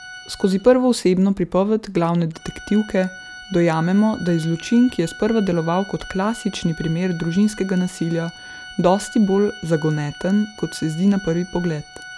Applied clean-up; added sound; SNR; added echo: none; Organ; 18 dB; none.